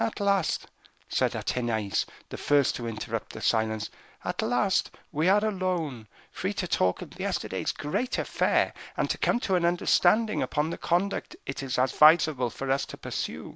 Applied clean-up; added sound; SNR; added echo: none; none; none; none.